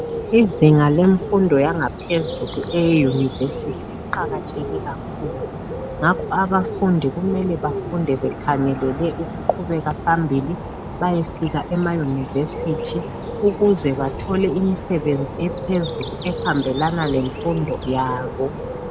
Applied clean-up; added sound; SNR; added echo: none; Bird; 8 dB; none.